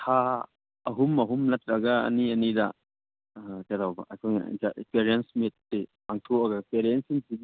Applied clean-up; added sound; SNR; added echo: none; none; none; none.